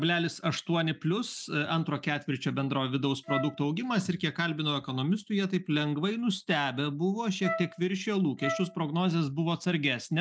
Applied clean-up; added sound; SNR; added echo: none; Wind instrument, woodwind instrument; 9 dB; none.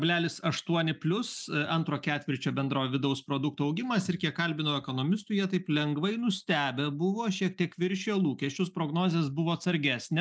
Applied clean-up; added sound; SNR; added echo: none; none; none; none.